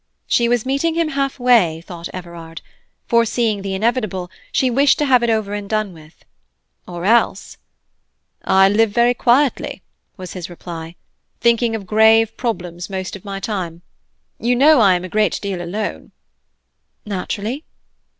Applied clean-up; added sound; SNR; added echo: none; none; none; none.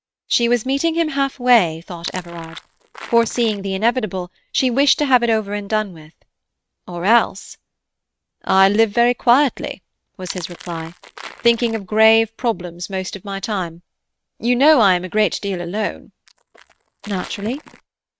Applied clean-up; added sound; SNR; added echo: neural mask model RNNoise.